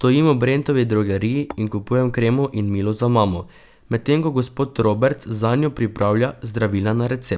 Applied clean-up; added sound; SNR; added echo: none; Tap / Hammer; 18 dB; none.